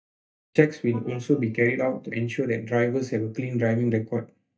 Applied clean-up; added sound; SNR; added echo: neural mask model DeepFilterNet 3.